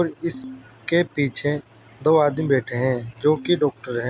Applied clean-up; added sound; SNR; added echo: none; Ringtone; 18 dB; none.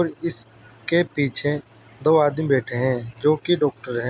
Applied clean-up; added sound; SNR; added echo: none; none; none; none.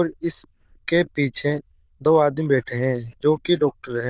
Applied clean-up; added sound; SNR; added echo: neural diffusion model UNIVERSE++.